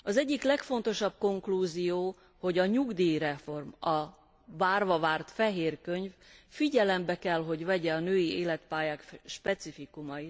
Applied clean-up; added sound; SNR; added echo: none; none; none; none.